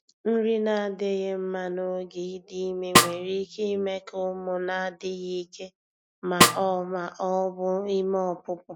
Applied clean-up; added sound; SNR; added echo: none; Snare drum; -3 dB; none.